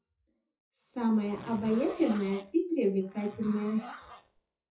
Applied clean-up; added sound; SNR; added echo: classical method WPE with log-MMSE.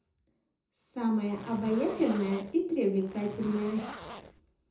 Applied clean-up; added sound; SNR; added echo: none; Zipper (clothing); 13 dB; reverberation time 0.6 s.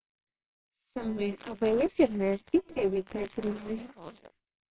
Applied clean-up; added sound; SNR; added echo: neural separator model SepFormer WHAMR!.